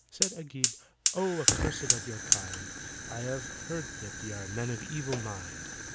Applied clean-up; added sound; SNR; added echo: none; Fire; -5 dB; none.